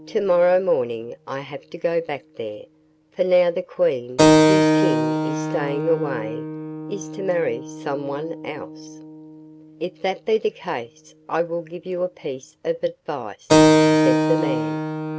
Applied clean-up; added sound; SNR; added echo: none; Keyboard (musical); -2 dB; none.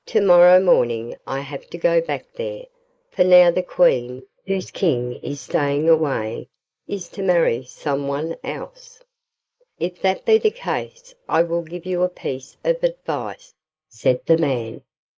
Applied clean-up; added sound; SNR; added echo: neural mask model Resemble Enhance denoiser.